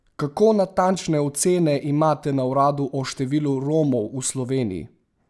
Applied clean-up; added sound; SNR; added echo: none; none; none; none.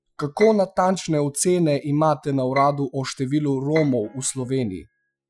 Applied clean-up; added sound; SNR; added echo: classical method Wiener filter.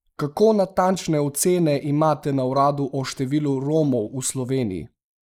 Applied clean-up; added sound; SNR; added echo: neural mask model Resemble Enhance denoiser.